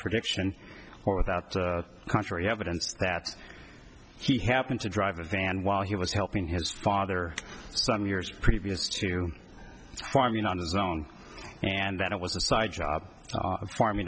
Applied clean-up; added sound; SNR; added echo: none; none; none; none.